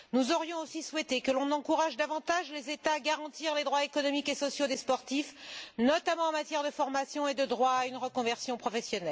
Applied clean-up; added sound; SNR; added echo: none; none; none; none.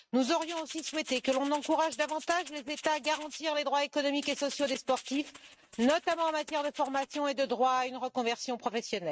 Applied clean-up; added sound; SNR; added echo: neural mask model RNNoise.